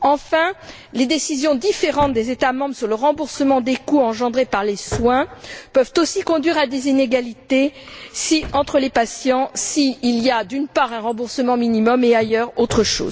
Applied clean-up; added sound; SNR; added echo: none; Drawer open or close; 20 dB; none.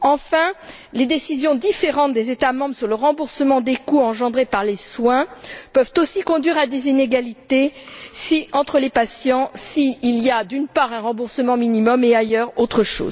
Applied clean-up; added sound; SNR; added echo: none; none; none; none.